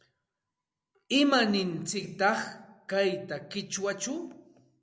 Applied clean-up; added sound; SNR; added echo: none; none; none; none.